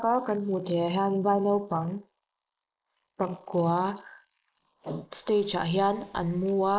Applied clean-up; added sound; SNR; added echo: neural mask model Resemble Enhance denoiser.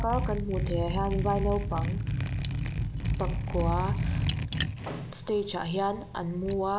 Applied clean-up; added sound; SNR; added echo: none; Liquid; -2 dB; none.